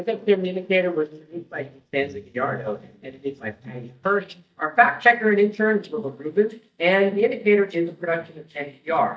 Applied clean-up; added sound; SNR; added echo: neural mask model DeepFilterNet 3.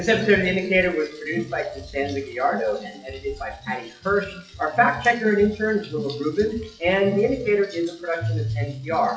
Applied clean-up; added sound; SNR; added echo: classical method WPE with log-MMSE.